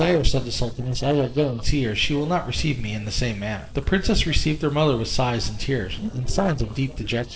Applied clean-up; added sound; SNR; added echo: neural separator model SepFormer DNS4.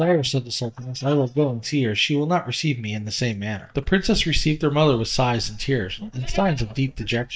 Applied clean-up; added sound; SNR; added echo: neural mask model DeepFilterNet 3.